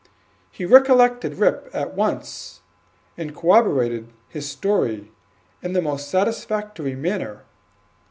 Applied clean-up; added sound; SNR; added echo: none; none; none; none.